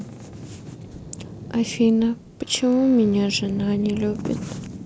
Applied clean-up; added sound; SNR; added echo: none; Boat, Water vehicle; 12 dB; none.